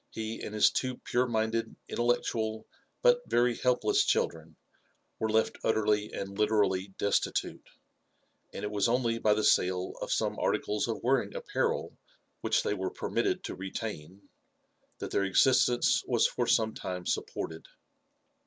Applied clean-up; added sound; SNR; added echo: none; none; none; none.